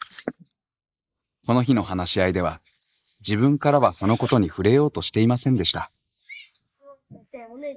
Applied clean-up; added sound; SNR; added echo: neural mask model Resemble Enhance denoiser.